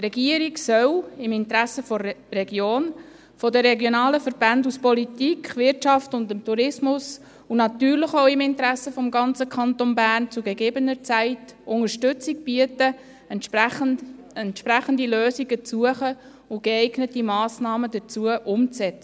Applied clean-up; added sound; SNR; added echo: none; none; none; none.